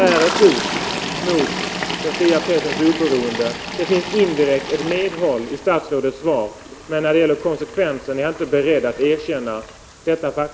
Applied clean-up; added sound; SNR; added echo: none; Toilet flush; 8 dB; none.